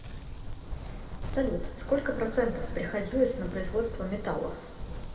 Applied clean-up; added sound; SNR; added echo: none; Wind; 5 dB; reverberation time 1.8 s.